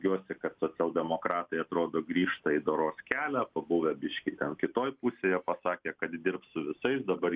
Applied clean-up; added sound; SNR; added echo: none; none; none; none.